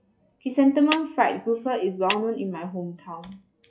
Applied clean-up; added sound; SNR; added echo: classical method log-MMSE.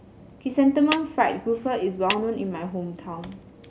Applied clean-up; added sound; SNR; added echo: none; Clapping; 11 dB; none.